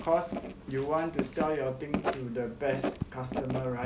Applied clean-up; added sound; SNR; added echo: none; Writing; 5 dB; none.